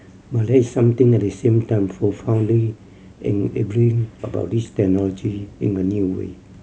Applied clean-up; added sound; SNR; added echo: none; none; none; none.